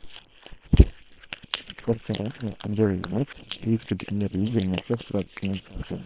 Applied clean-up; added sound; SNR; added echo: neural separator model SepFormer WHAM!.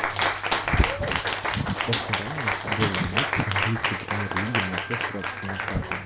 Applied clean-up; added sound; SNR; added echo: none; Cheering; -3 dB; none.